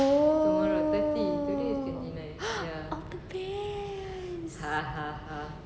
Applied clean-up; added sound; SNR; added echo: none; none; none; none.